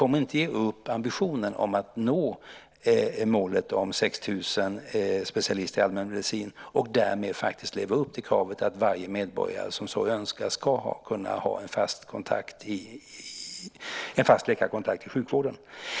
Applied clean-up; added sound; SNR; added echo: none; none; none; none.